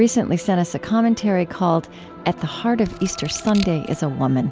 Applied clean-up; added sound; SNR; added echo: none; Scissors; 17 dB; none.